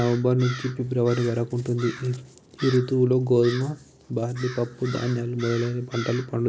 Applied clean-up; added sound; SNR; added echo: none; Crow; 16 dB; none.